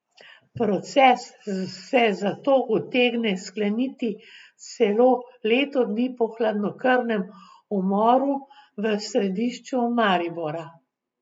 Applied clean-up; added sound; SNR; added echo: none; none; none; none.